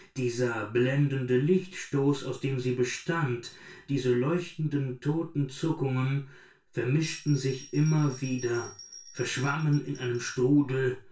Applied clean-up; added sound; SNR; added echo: none; Bell; 20 dB; reverberation time 0.3 s.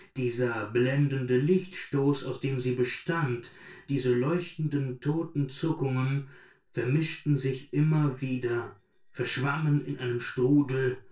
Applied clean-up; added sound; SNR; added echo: neural separator model SepFormer DNS4.